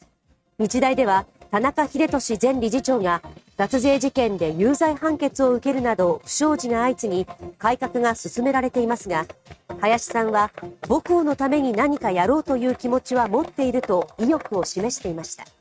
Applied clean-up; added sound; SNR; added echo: neural mask model RNNoise.